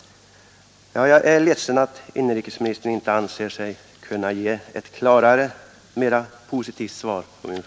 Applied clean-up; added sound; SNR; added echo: none; none; none; none.